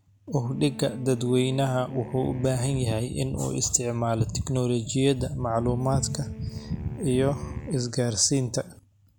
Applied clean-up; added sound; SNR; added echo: none; Wind instrument, woodwind instrument; 17 dB; none.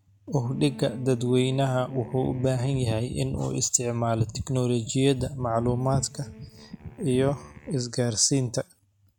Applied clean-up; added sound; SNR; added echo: neural mask model RNNoise.